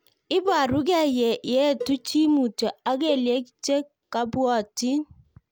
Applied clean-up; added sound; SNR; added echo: none; Cowbell; 16 dB; none.